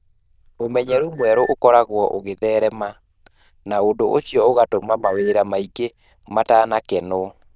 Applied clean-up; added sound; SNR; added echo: neural diffusion model UNIVERSE++.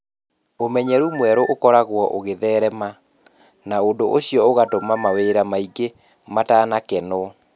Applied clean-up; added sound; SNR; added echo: none; Telephone; 15 dB; none.